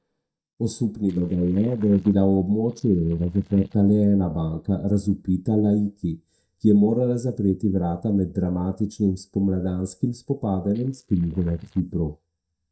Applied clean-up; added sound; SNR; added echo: neural mask model DeepFilterNet 3.